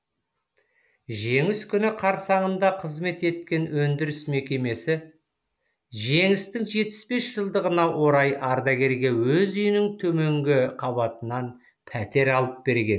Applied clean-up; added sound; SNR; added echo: none; none; none; none.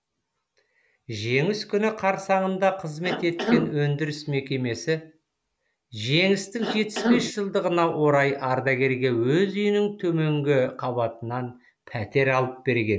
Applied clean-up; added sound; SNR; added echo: none; Cough; 2 dB; none.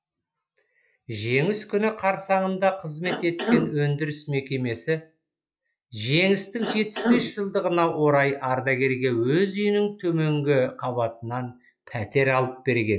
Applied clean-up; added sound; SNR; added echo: classical method log-MMSE.